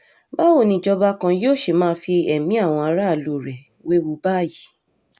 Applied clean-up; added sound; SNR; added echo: none; none; none; none.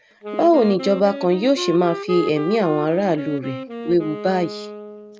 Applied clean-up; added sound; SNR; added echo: none; Wind instrument, woodwind instrument; 11 dB; none.